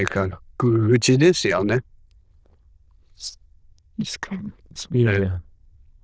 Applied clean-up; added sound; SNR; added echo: neural diffusion model UNIVERSE++.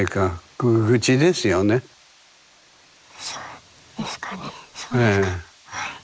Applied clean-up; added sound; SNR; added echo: neural mask model Resemble Enhance denoiser.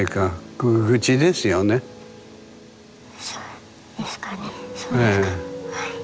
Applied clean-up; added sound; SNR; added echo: none; none; none; none.